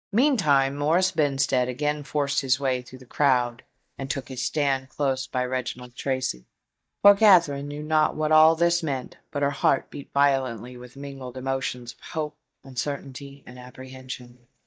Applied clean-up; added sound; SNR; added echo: neural mask model DeepFilterNet 3.